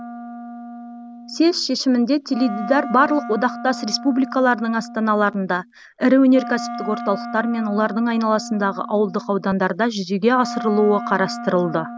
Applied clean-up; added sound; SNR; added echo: none; Wind instrument, woodwind instrument; 12 dB; none.